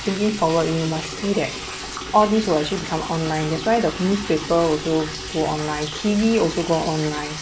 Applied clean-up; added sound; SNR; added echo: none; Liquid; 10 dB; none.